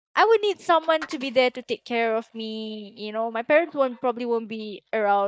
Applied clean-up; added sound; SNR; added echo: neural mask model DeepFilterNet 3.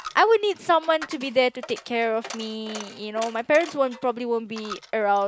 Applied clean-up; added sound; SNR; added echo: none; Coin (dropping); 17 dB; none.